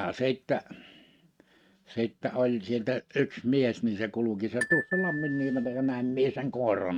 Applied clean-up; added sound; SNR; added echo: neural mask model RNNoise.